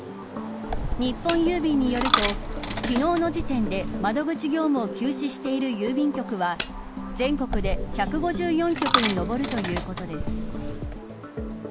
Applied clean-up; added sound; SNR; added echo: none; Cutlery, silverware + Coin (dropping); 2 dB; none.